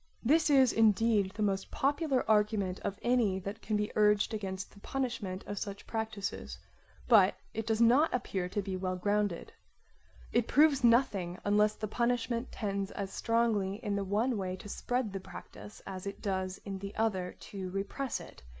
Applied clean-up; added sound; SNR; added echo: none; none; none; none.